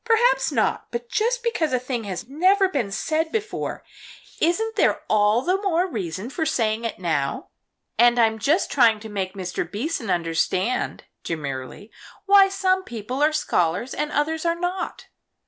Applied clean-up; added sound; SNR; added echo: none; none; none; none.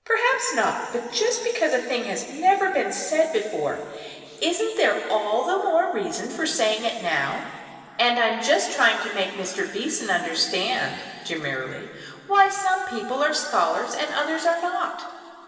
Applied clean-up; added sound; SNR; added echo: none; none; none; reverberation time 2.7 s.